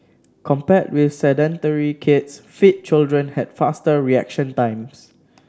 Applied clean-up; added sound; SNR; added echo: none; none; none; none.